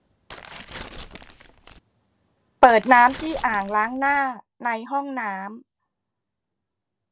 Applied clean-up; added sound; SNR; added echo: none; Tearing; 16 dB; none.